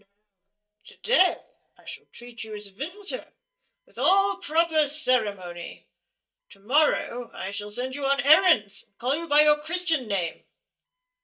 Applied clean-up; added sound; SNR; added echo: neural mask model DeepFilterNet 3.